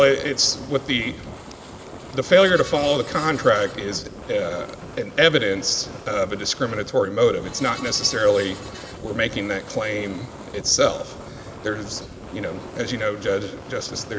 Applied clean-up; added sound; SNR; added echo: none; Fire + Screech; 15 dB; none.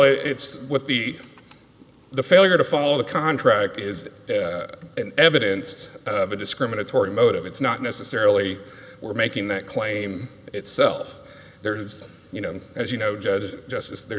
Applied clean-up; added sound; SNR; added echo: none; none; none; none.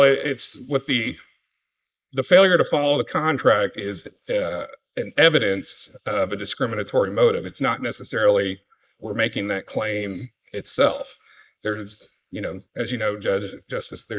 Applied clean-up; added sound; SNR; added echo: neural mask model Resemble Enhance denoiser.